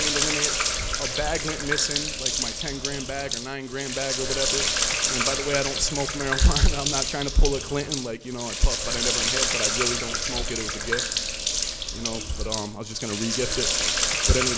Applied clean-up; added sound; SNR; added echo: none; Sink (filling or washing); 0 dB; none.